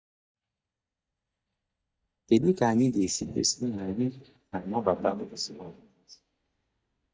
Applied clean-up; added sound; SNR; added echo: neural mask model DeepFilterNet 3.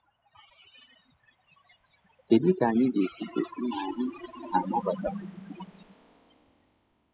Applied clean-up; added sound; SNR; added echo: classical method spectral subtraction.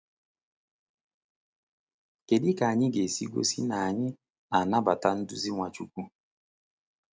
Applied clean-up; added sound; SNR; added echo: none; none; none; none.